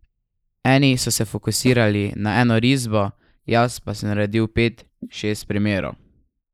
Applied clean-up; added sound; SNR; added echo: neural mask model Resemble Enhance denoiser.